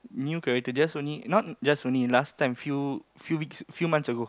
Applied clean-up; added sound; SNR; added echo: none; none; none; none.